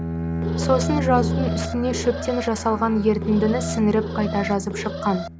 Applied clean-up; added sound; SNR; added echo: none; Bowed string instrument + Alarm; 3 dB; none.